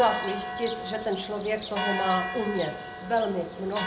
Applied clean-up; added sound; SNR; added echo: none; Church bell; 5 dB; reverberation time 0.7 s.